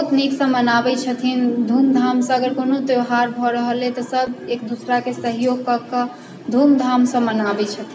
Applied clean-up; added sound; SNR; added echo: none; none; none; none.